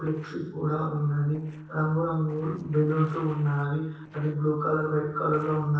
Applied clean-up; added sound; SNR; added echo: neural separator model SepFormer DNS4.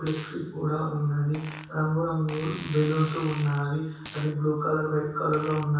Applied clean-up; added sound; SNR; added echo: none; Fart; 16 dB; reverberation time 0.7 s.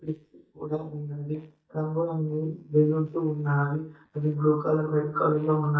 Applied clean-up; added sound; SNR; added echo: neural mask model DeepFilterNet 3.